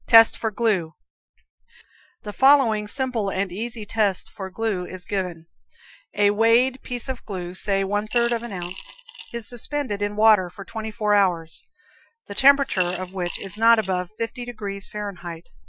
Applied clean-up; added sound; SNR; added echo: classical method Wiener filter.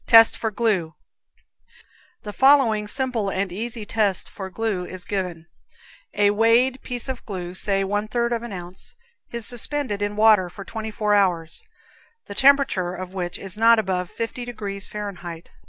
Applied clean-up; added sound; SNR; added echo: none; none; none; none.